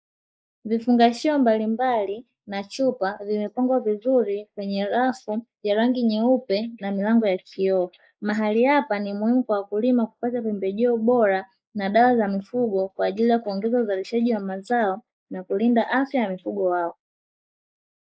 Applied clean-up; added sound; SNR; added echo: neural mask model Resemble Enhance denoiser.